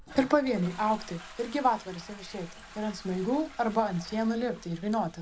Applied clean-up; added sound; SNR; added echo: none; Toilet flush; 18 dB; none.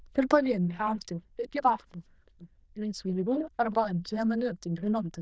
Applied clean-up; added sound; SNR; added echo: neural diffusion model UNIVERSE++.